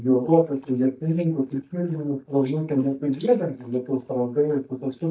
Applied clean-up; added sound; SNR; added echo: neural mask model DeepFilterNet 3.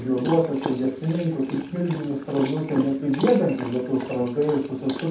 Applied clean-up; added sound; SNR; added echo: none; Dog; 10 dB; reverberation time 0.7 s.